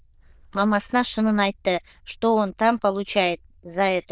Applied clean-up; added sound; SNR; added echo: neural diffusion model UNIVERSE++.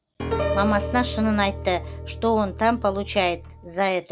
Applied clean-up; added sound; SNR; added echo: none; Piano; 6 dB; none.